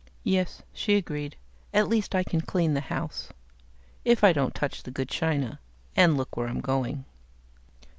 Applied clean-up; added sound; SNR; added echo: none; none; none; none.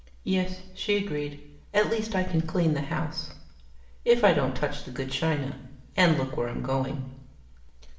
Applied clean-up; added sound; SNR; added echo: none; none; none; reverberation time 0.7 s.